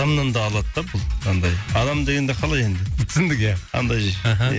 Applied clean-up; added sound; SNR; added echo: none; none; none; none.